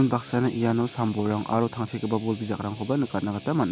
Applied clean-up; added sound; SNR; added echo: none; Guitar; 19 dB; none.